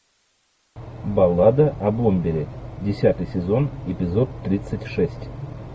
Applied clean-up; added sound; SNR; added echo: none; none; none; none.